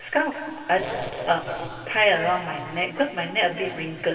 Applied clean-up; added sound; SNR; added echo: none; none; none; reverberation time 2.7 s.